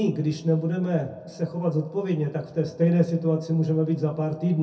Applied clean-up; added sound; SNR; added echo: none; none; none; reverberation time 0.3 s.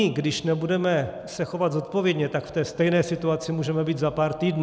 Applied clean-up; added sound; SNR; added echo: none; none; none; none.